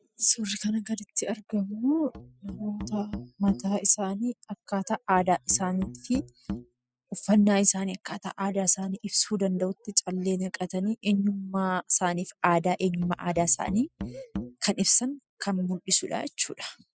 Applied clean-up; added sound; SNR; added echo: classical method spectral subtraction.